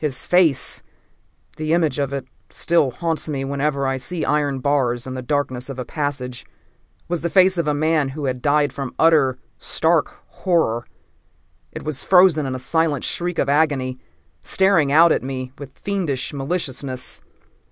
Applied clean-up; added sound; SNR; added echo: none; none; none; none.